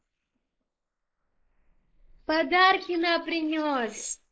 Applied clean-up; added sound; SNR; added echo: neural mask model Resemble Enhance denoiser.